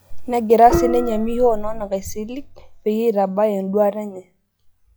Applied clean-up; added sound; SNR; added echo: classical method log-MMSE.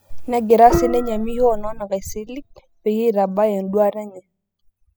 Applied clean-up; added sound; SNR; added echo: classical method spectral subtraction.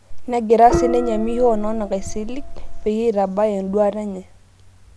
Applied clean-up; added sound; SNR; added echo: none; Gong; 4 dB; none.